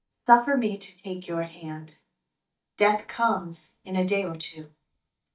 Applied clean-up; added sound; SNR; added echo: neural mask model DeepFilterNet 3.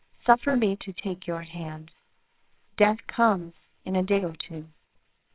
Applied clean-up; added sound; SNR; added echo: neural separator model SepFormer WHAMR!.